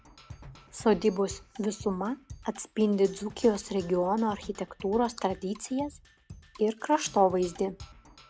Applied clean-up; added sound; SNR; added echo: none; Percussion; 20 dB; none.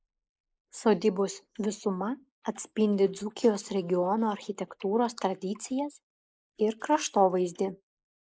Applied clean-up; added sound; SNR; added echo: neural mask model Resemble Enhance denoiser.